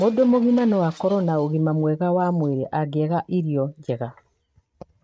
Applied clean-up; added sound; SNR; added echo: neural mask model RNNoise.